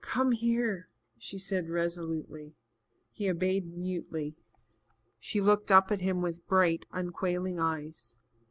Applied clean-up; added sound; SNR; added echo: none; none; none; none.